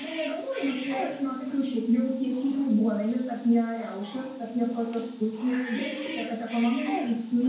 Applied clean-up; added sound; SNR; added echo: none; Bathtub (filling or washing) / Cat; 13 dB; reverberation time 0.9 s.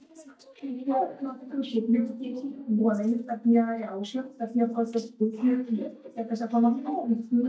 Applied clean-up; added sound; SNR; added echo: neural mask model DeepFilterNet 3.